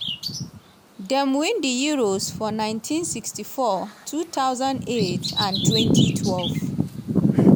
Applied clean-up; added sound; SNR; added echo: none; Bird vocalization, bird call, bird song; -1 dB; none.